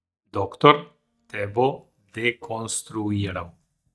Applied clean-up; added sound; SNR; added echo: neural mask model DeepFilterNet 3.